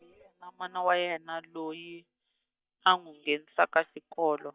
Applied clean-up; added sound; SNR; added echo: neural mask model DeepFilterNet 3.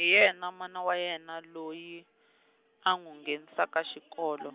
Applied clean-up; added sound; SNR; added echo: none; none; none; none.